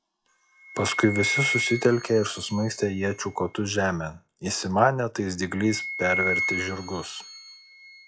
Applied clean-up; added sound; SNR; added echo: classical method log-MMSE.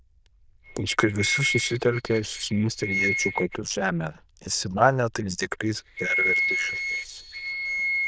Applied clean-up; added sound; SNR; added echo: neural diffusion model UNIVERSE++.